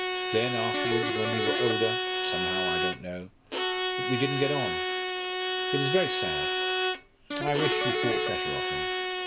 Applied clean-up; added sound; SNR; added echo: none; Bowed string instrument + Electric guitar; -3 dB; none.